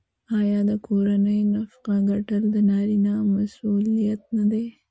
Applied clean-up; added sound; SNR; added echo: none; none; none; none.